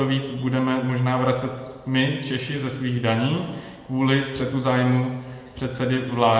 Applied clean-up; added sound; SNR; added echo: none; none; none; reverberation time 0.9 s.